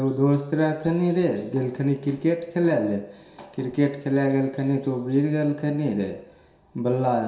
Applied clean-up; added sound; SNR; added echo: none; none; none; reverberation time 0.7 s.